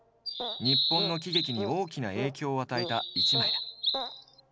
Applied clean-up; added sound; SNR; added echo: none; Bird vocalization, bird call, bird song; -2 dB; none.